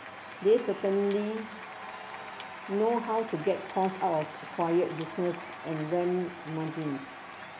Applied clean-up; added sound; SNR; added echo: none; Applause / Cheering; 12 dB; none.